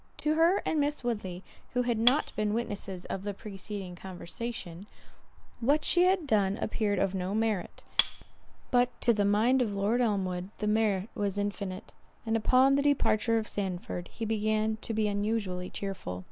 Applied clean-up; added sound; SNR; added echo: none; Cutlery, silverware; -1 dB; none.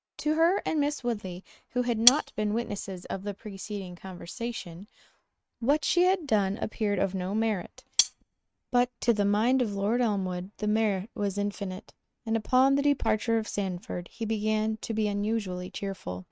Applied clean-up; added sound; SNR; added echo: neural mask model RNNoise.